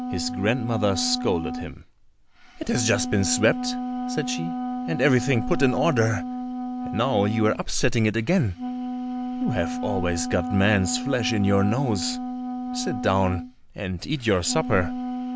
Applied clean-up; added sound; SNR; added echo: none; Wind instrument, woodwind instrument; 5 dB; none.